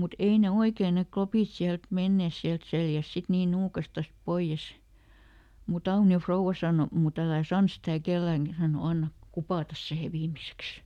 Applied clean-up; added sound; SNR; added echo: none; none; none; none.